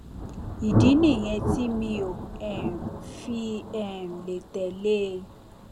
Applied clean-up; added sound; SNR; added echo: none; Thunder; 3 dB; none.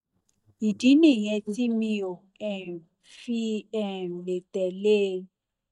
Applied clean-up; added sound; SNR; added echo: neural mask model DeepFilterNet 3.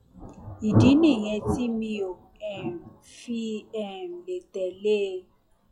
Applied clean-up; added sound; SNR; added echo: classical method log-MMSE.